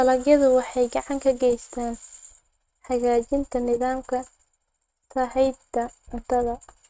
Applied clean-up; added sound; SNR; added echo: neural mask model RNNoise.